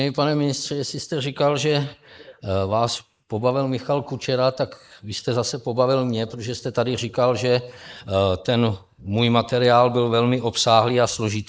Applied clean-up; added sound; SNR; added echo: neural mask model Resemble Enhance denoiser.